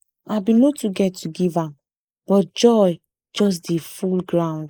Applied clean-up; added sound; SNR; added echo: neural mask model Resemble Enhance denoiser.